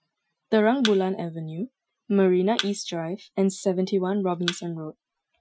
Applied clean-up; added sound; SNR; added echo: classical method Wiener filter.